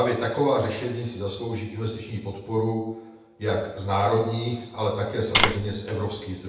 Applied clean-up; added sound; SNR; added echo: none; Tap; -4 dB; reverberation time 0.8 s.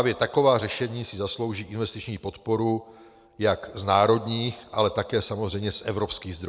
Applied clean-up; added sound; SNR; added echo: none; none; none; none.